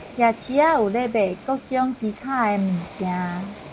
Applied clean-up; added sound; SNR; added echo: none; Waves, surf; 19 dB; none.